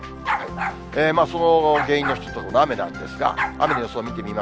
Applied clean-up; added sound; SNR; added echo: none; Bark; 8 dB; none.